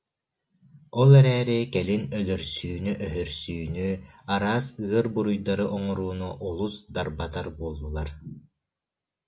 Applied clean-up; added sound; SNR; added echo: none; none; none; none.